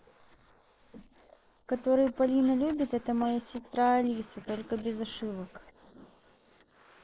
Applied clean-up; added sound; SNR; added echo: neural mask model Resemble Enhance denoiser.